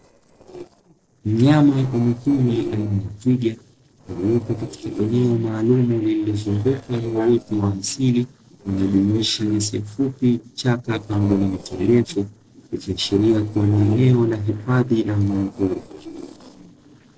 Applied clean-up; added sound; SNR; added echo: neural separator model SepFormer DNS4.